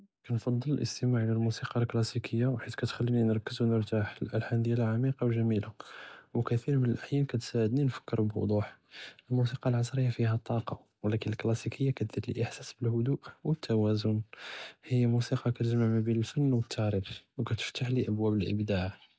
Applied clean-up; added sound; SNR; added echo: none; none; none; none.